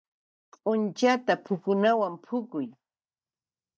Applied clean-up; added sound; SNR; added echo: neural mask model DeepFilterNet 3.